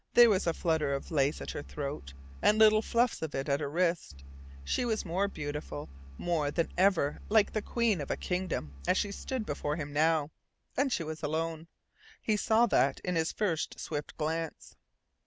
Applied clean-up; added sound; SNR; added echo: none; Engine; 14 dB; none.